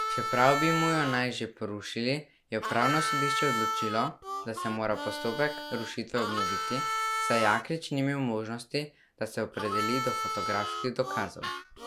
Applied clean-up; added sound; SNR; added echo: none; Harmonica; 2 dB; none.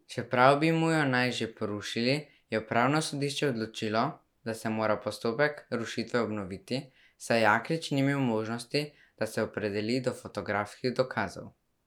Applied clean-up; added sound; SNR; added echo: none; none; none; none.